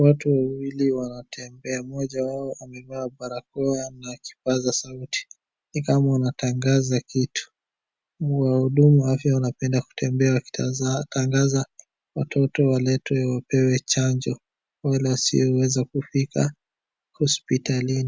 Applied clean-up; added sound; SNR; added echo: none; none; none; none.